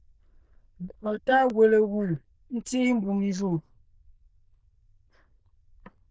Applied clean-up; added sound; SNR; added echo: neural diffusion model UNIVERSE++.